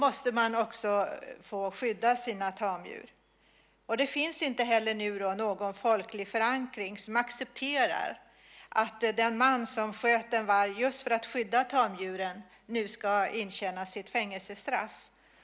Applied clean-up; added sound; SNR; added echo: none; none; none; none.